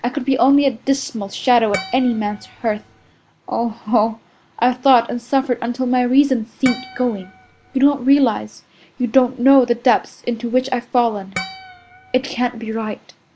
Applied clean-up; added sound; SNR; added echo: none; Harp; 14 dB; none.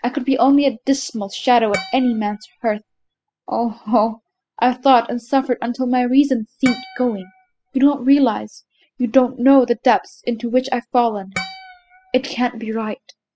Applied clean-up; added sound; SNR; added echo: classical method spectral subtraction.